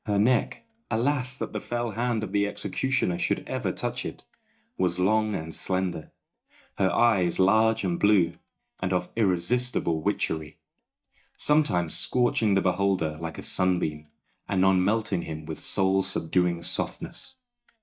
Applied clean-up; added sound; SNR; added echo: neural mask model DeepFilterNet 3.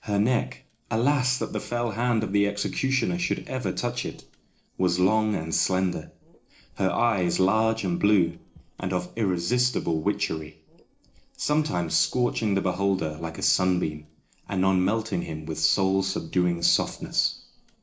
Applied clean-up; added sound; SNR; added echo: neural separator model SepFormer DNS4.